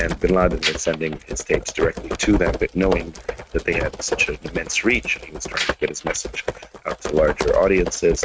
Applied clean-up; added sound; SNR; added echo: neural mask model RNNoise.